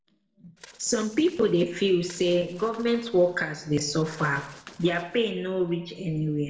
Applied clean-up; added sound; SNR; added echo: neural separator model SepFormer DNS4.